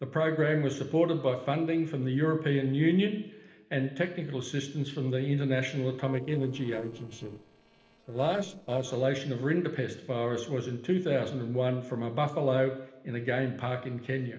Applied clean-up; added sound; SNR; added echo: neural separator model SepFormer DNS4.